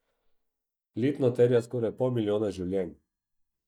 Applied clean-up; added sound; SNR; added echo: neural mask model DeepFilterNet 3.